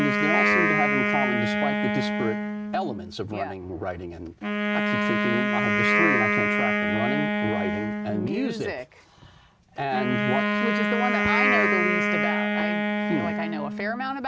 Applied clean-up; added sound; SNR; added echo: none; Wind instrument, woodwind instrument; -5 dB; none.